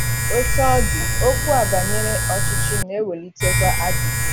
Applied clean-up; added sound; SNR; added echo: none; Domestic sounds, home sounds; -4 dB; none.